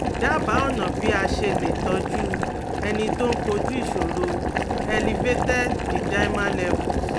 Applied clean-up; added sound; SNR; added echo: none; Boiling; -3 dB; none.